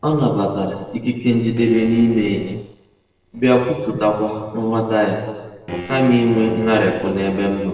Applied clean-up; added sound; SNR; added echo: neural separator model SepFormer DNS4.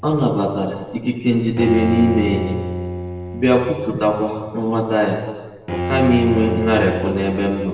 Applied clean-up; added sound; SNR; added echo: none; Bowed string instrument; 8 dB; reverberation time 1.3 s.